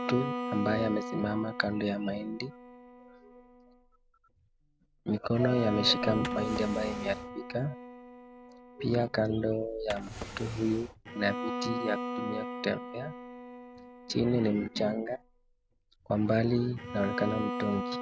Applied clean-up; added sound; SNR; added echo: none; Drawer open or close + Bowed string instrument; 7 dB; none.